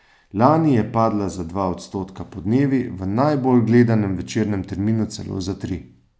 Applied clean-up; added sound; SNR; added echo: none; none; none; none.